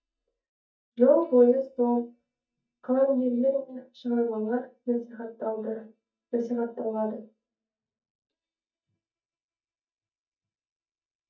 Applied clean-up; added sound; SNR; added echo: neural mask model DeepFilterNet 3.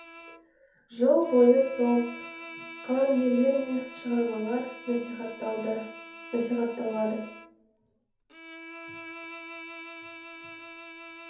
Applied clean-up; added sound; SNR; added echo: none; Bowed string instrument; 16 dB; reverberation time 0.6 s.